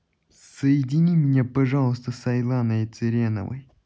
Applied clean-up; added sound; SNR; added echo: none; none; none; none.